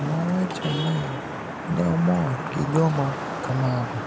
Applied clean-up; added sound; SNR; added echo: none; Traffic noise, roadway noise / Vehicle horn, car horn, honking; 6 dB; none.